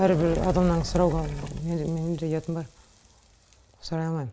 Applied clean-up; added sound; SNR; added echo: none; Fire; 10 dB; none.